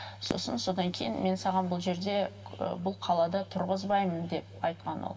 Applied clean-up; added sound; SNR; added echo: none; Fireworks; 14 dB; reverberation time 2.8 s.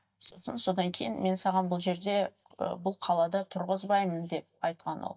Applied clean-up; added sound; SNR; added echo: neural mask model DeepFilterNet 3.